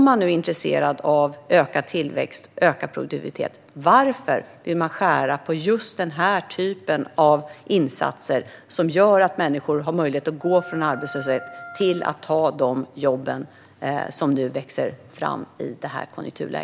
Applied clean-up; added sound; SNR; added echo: none; Wind instrument, woodwind instrument; 16 dB; none.